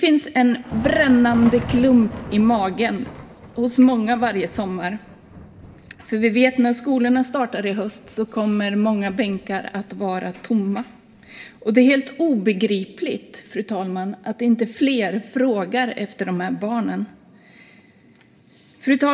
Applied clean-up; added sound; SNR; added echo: none; Thunder; 18 dB; reverberation time 1.6 s.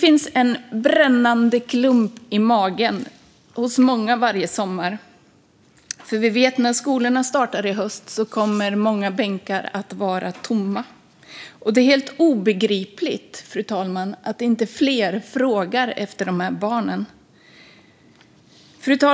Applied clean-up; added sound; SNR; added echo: none; none; none; none.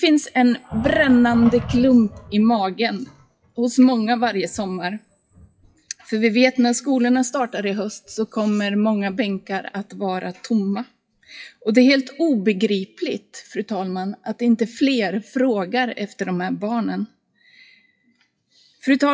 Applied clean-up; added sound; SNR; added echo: classical method WPE with log-MMSE.